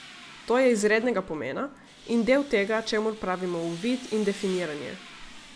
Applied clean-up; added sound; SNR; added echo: none; Tools; 19 dB; none.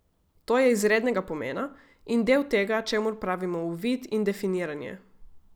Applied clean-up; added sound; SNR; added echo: none; none; none; none.